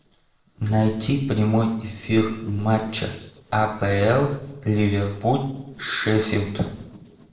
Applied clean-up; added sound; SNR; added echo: neural separator model SepFormer DNS4.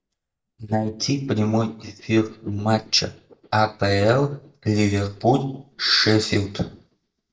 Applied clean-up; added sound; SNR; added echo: neural mask model DeepFilterNet 3.